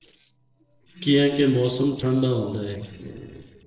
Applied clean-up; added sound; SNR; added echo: neural separator model SepFormer DNS4.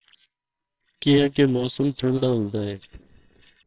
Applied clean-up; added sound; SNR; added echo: neural separator model SepFormer WHAMR!.